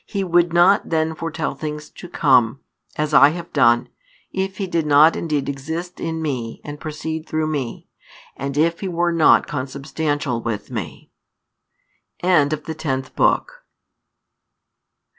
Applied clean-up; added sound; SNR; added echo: none; none; none; none.